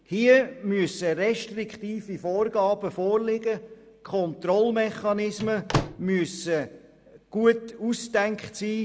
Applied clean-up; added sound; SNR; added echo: none; Slam / Microwave oven; 4 dB; none.